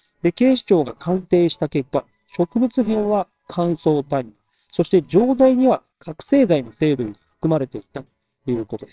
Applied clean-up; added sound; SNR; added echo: neural separator model SepFormer WHAMR!.